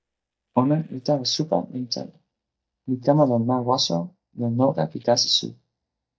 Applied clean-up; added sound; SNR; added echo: neural mask model DeepFilterNet 3.